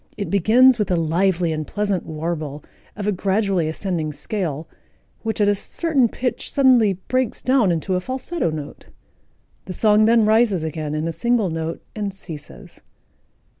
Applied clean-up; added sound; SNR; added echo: none; none; none; none.